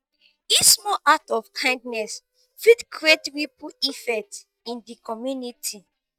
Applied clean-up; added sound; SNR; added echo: neural mask model DeepFilterNet 3.